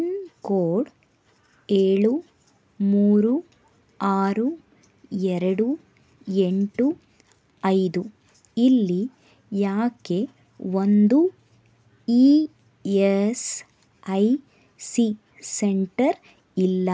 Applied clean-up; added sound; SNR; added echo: none; none; none; none.